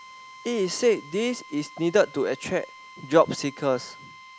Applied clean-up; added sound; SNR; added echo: none; Drill; 20 dB; none.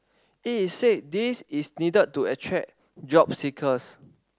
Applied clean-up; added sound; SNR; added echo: none; none; none; none.